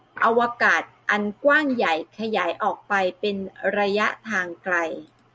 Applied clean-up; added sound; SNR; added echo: none; none; none; none.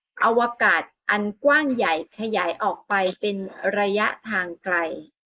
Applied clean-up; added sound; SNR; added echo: neural mask model Resemble Enhance denoiser.